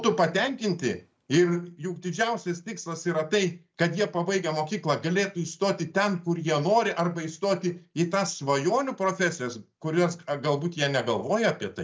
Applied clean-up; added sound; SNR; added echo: none; none; none; none.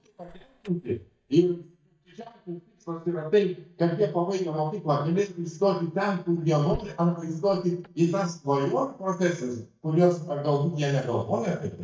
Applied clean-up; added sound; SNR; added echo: neural mask model DeepFilterNet 3.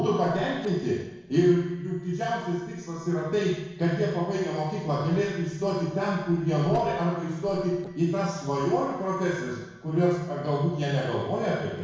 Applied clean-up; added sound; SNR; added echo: neural separator model SepFormer DNS4.